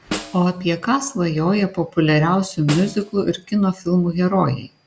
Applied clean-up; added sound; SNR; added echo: none; Snare drum; 16 dB; none.